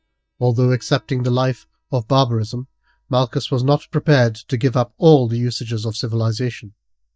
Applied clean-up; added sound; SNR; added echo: neural mask model DeepFilterNet 3.